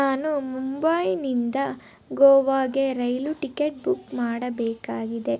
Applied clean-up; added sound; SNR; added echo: none; none; none; none.